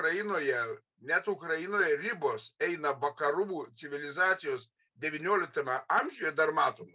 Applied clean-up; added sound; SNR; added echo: none; none; none; none.